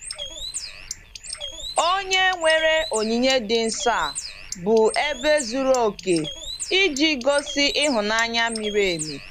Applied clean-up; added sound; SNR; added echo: none; Bird; 11 dB; none.